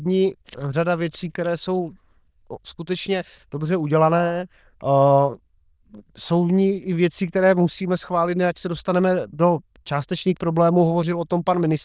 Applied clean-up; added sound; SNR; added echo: neural diffusion model UNIVERSE++.